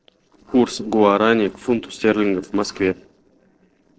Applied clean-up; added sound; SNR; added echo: neural separator model SepFormer DNS4.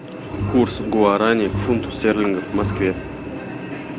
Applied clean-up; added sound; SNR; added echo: none; Bowed string instrument; 9 dB; none.